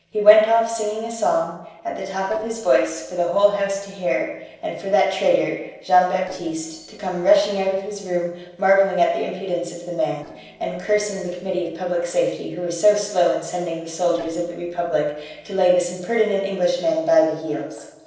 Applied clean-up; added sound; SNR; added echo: neural separator model SepFormer DNS4.